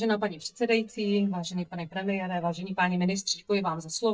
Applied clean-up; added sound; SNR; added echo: neural mask model DeepFilterNet 3.